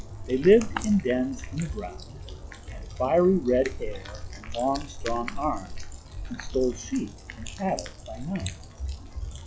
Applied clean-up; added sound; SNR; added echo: classical method log-MMSE.